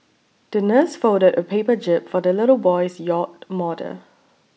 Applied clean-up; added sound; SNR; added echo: none; none; none; none.